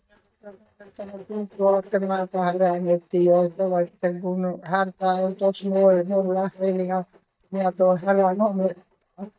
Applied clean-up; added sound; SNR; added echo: neural mask model DeepFilterNet 3.